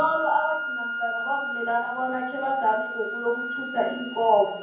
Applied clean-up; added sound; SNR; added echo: none; Wind instrument, woodwind instrument; 6 dB; reverberation time 0.9 s.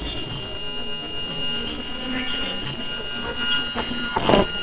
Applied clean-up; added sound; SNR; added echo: neural separator model SepFormer WHAMR!.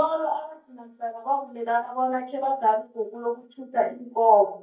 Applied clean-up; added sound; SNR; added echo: neural mask model DeepFilterNet 3.